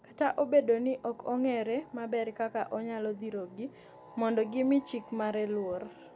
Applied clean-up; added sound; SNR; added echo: none; none; none; none.